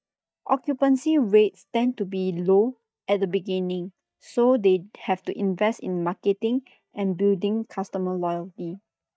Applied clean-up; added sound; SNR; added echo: neural mask model DeepFilterNet 3.